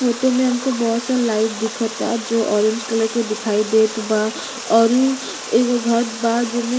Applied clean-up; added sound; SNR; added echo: none; Water; 12 dB; reverberation time 0.4 s.